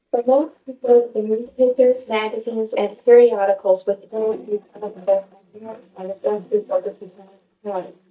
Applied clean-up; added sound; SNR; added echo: neural mask model DeepFilterNet 3.